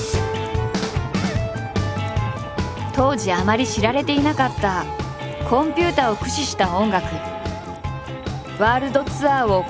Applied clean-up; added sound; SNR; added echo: none; Screech; 15 dB; none.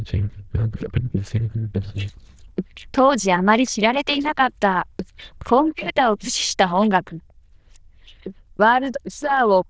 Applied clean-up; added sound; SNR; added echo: neural diffusion model UNIVERSE++.